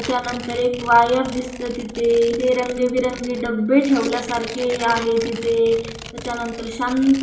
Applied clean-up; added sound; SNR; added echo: none; Tearing; 15 dB; reverberation time 0.8 s.